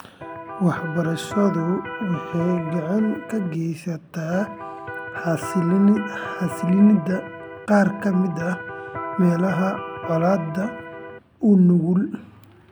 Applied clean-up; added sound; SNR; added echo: none; Electric guitar; 11 dB; none.